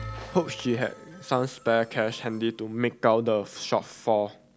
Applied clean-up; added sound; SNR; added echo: none; Bell; 19 dB; none.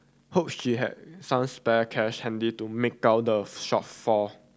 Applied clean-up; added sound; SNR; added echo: none; none; none; none.